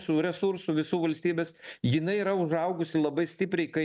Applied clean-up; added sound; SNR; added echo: none; none; none; none.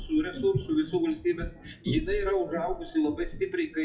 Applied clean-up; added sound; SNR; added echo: classical method WPE with log-MMSE.